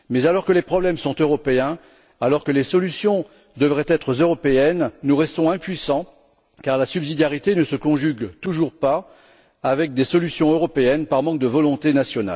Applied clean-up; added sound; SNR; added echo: none; none; none; none.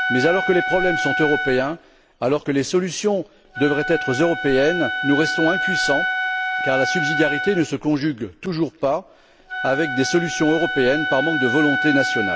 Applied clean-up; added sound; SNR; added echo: none; Wind instrument, woodwind instrument; 4 dB; none.